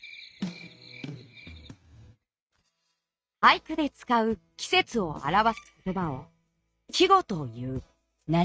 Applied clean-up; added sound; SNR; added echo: neural mask model RNNoise.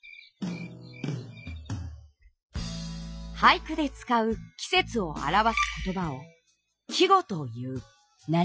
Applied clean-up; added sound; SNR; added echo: classical method Wiener filter.